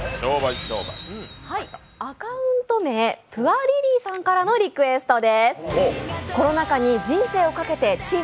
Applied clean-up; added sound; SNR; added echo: none; none; none; none.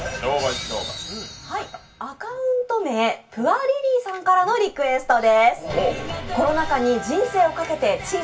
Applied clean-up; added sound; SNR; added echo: none; Breathing; 14 dB; reverberation time 0.2 s.